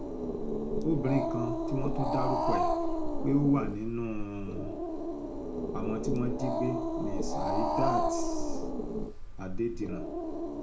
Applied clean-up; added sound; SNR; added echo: none; Growling; -3 dB; reverberation time 0.3 s.